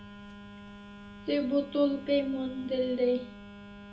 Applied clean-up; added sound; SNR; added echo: none; Telephone; 15 dB; reverberation time 0.3 s.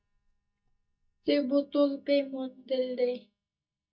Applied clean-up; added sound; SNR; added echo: neural mask model DeepFilterNet 3.